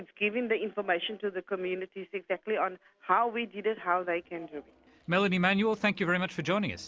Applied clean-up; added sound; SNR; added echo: none; none; none; none.